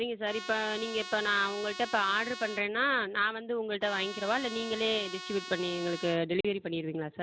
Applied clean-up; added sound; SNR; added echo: none; Trumpet; 12 dB; none.